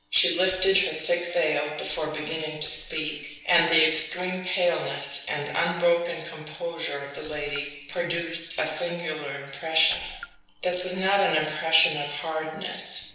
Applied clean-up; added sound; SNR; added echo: neural separator model SepFormer DNS4.